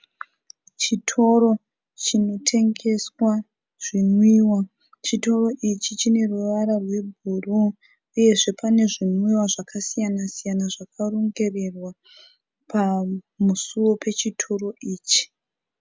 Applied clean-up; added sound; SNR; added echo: none; none; none; none.